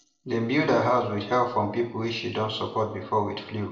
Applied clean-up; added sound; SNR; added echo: none; none; none; reverberation time 0.7 s.